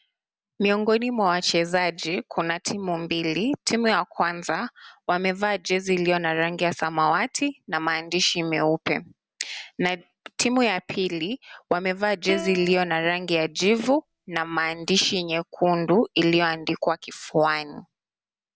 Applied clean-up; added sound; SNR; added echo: none; Plucked string instrument; 14 dB; none.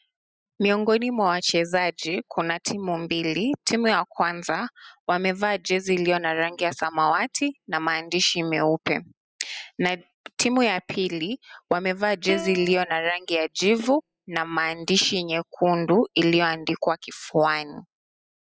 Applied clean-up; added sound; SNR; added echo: classical method spectral subtraction.